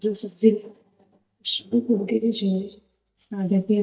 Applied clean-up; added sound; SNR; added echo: neural mask model DeepFilterNet 3.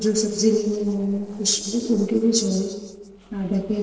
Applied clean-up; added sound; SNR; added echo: neural separator model SepFormer DNS4.